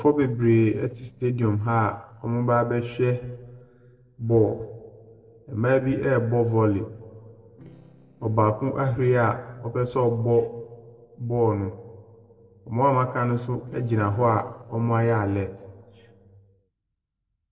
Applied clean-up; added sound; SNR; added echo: neural separator model SepFormer DNS4.